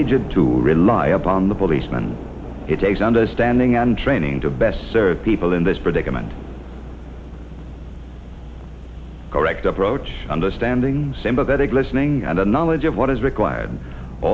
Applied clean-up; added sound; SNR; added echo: none; none; none; none.